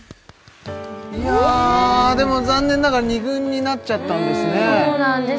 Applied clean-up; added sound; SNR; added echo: none; Subway, metro, underground; 12 dB; none.